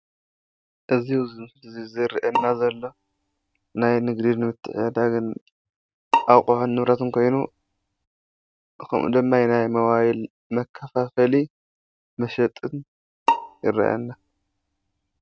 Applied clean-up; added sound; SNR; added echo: neural mask model RNNoise.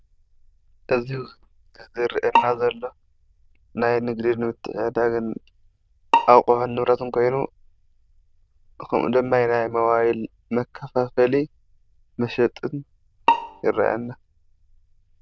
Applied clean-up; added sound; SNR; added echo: neural diffusion model UNIVERSE++.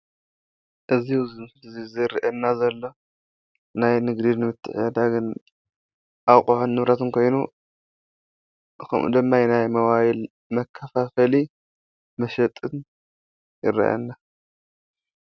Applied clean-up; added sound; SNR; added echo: none; none; none; none.